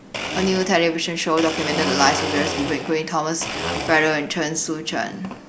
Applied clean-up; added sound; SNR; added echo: none; Domestic sounds, home sounds; 7 dB; none.